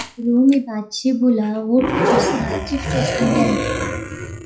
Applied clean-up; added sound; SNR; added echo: classical method WPE with log-MMSE.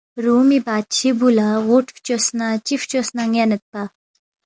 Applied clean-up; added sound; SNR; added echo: none; none; none; none.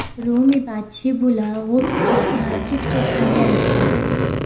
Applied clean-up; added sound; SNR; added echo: none; Zipper (clothing); -1 dB; reverberation time 0.4 s.